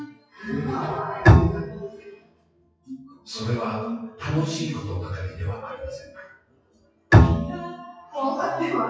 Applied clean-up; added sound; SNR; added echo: classical method WPE with log-MMSE.